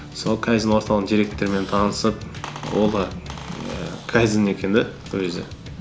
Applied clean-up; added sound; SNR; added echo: none; Squeak; 18 dB; none.